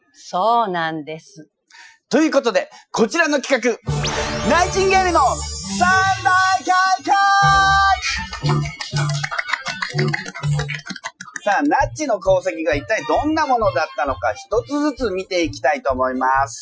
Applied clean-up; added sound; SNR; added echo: classical method Wiener filter.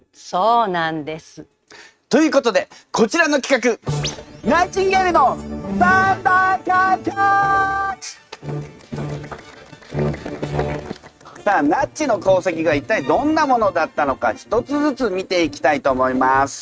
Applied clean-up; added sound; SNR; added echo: neural mask model RNNoise.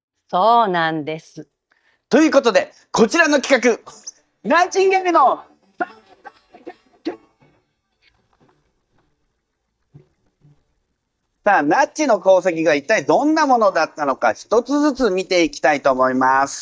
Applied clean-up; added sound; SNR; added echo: neural mask model DeepFilterNet 3.